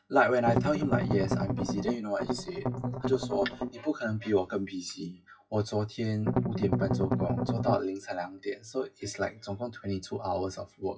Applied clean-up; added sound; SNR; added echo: classical method WPE with log-MMSE.